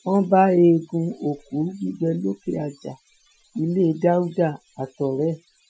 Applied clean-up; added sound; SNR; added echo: classical method Wiener filter.